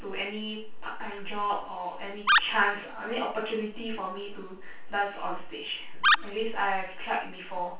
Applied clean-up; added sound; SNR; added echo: none; Animal; -4 dB; reverberation time 0.3 s.